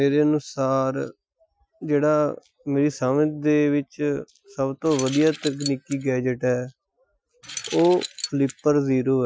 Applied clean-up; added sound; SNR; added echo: classical method Wiener filter.